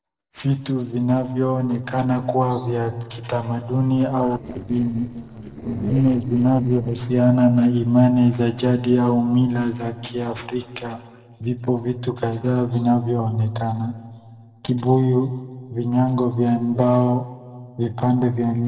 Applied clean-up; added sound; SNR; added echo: neural separator model SepFormer DNS4.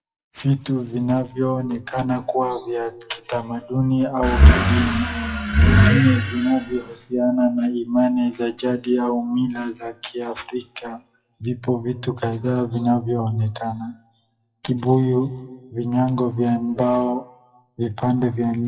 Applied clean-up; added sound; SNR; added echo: classical method WPE with log-MMSE.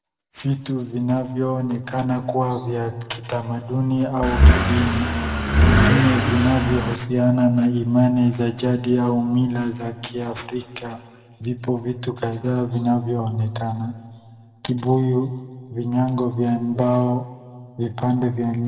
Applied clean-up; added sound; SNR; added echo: none; Accelerating, revving, vroom / Car; -5 dB; reverberation time 1.5 s.